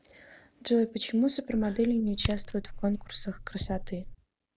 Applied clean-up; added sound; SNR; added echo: none; Fire; 7 dB; none.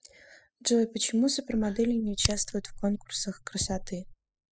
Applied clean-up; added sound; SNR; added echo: classical method spectral subtraction.